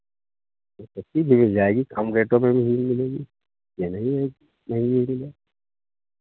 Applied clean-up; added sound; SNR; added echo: none; none; none; none.